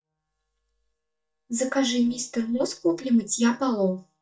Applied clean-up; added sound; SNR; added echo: neural mask model DeepFilterNet 3.